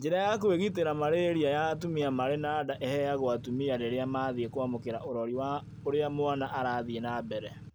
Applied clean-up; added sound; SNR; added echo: none; Engine / Truck / Car; 15 dB; none.